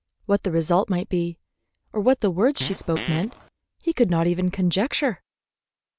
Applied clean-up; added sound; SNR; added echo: none; Fart; 10 dB; none.